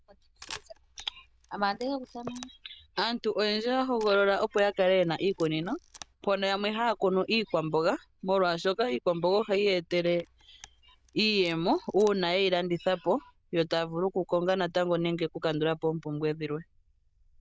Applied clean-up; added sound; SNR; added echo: neural diffusion model UNIVERSE++.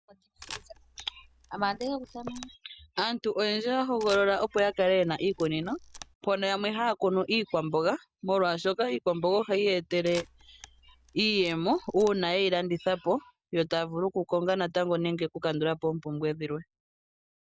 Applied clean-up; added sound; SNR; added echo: none; Camera; 20 dB; none.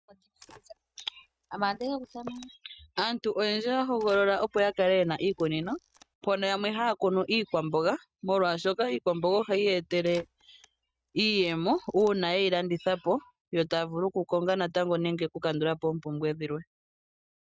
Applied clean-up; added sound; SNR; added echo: neural mask model RNNoise.